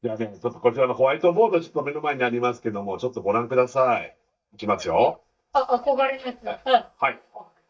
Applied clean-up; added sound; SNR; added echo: neural mask model DeepFilterNet 3.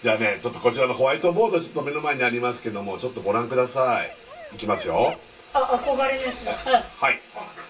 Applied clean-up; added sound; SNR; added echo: none; Dog; 17 dB; reverberation time 0.2 s.